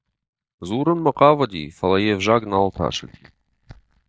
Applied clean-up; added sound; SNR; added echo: neural mask model DeepFilterNet 3.